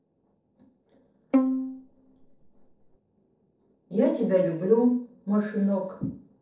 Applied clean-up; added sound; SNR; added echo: neural separator model SepFormer DNS4.